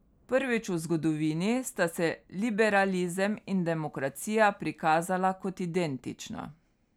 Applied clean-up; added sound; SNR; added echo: none; none; none; none.